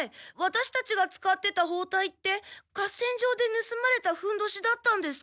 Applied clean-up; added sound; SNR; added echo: none; none; none; none.